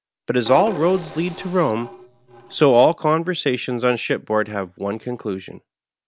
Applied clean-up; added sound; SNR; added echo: none; Percussion; 15 dB; none.